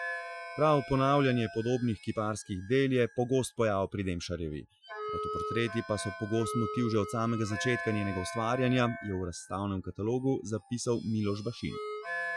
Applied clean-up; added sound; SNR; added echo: classical method Wiener filter.